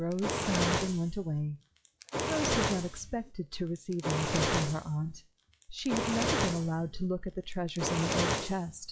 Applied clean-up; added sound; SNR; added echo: classical method log-MMSE.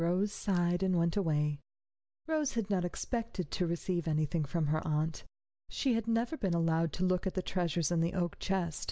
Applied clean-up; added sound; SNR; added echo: none; none; none; none.